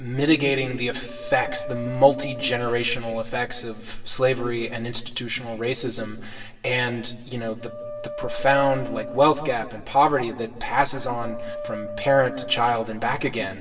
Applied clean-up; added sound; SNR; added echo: none; Wind instrument, woodwind instrument; 13 dB; reverberation time 1.3 s.